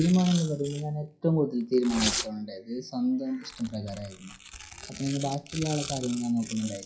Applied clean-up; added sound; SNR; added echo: classical method WPE with log-MMSE.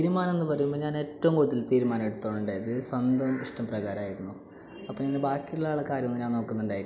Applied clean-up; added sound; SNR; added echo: none; none; none; none.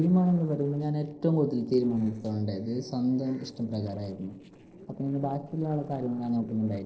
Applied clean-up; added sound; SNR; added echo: neural separator model SepFormer DNS4.